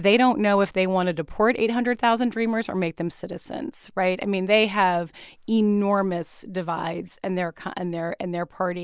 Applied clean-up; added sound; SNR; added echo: none; none; none; none.